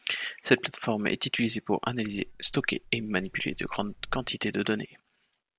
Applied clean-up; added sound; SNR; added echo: none; Wind; 16 dB; none.